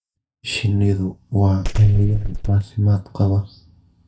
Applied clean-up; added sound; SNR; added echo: neural mask model DeepFilterNet 3.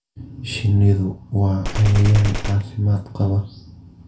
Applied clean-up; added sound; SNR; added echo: none; Gunshot, gunfire; 7 dB; reverberation time 0.3 s.